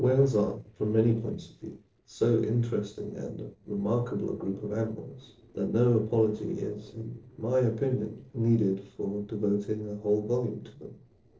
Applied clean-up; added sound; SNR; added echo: neural separator model SepFormer DNS4.